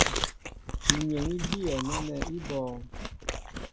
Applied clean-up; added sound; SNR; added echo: none; Chewing, mastication; -2 dB; none.